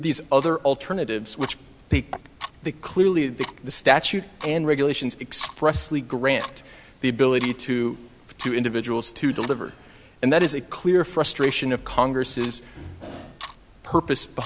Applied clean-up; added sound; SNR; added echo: none; Clock; 17 dB; none.